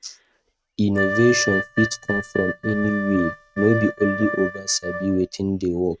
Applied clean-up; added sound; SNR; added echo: neural mask model RNNoise.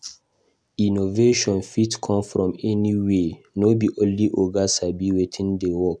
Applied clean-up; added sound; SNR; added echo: none; none; none; none.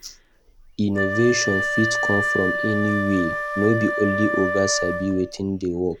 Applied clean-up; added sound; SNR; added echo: none; Wind instrument, woodwind instrument; 3 dB; none.